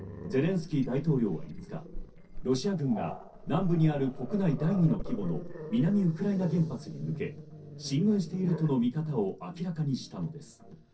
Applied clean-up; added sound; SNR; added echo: neural separator model SepFormer DNS4.